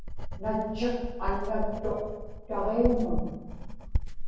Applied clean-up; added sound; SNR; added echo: none; Writing; 0 dB; reverberation time 1.3 s.